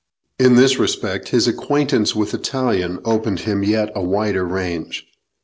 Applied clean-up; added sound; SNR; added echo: none; none; none; none.